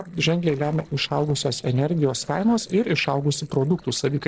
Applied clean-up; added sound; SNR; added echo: neural separator model SepFormer DNS4.